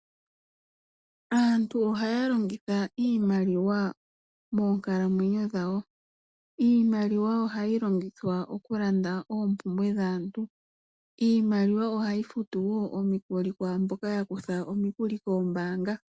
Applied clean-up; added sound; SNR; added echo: none; none; none; none.